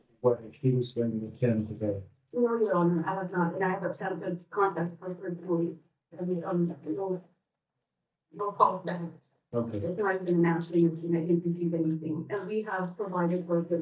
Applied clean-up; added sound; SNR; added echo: neural mask model DeepFilterNet 3.